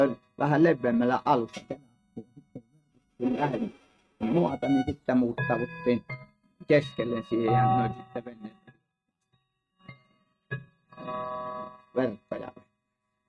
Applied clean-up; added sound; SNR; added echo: neural mask model RNNoise.